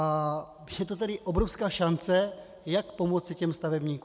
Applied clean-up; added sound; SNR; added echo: none; none; none; none.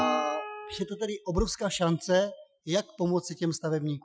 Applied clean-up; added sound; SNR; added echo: classical method Wiener filter.